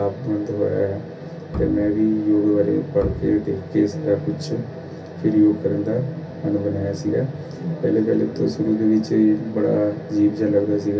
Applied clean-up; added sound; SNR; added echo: none; Bowed string instrument; 13 dB; reverberation time 0.3 s.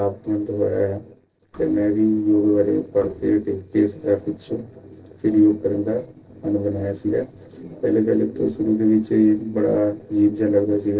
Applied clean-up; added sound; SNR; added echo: neural separator model SepFormer DNS4.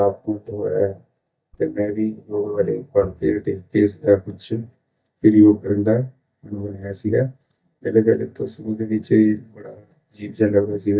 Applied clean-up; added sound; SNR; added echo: neural mask model DeepFilterNet 3.